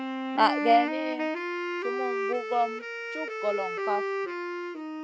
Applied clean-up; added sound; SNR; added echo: none; Wind instrument, woodwind instrument; 1 dB; none.